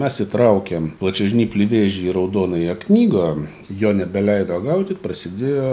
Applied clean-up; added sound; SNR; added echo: none; none; none; none.